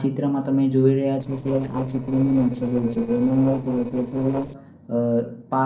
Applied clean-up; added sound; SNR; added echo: neural separator model SepFormer DNS4.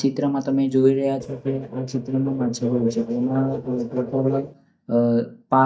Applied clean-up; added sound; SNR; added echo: neural mask model DeepFilterNet 3.